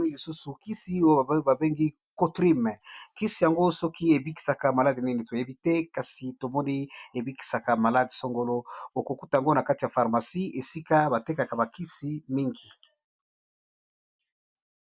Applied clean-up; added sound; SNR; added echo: none; none; none; none.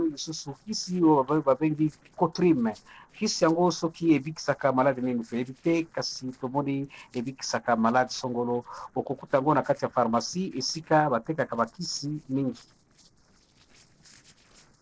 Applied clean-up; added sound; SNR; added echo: neural separator model SepFormer DNS4.